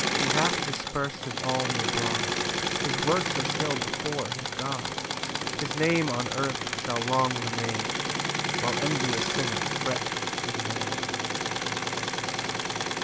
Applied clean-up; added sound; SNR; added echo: none; Engine / Mechanisms; -3 dB; none.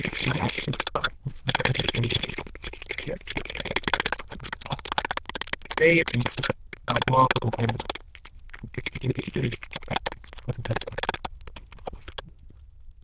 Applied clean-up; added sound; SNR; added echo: neural diffusion model UNIVERSE++.